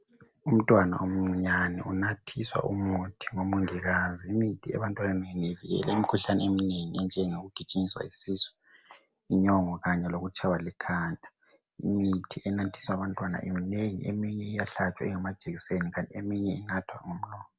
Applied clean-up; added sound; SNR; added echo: none; none; none; none.